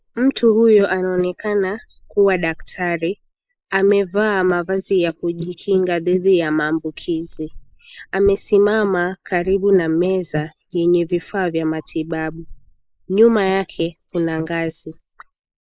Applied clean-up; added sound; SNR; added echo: neural mask model Resemble Enhance denoiser.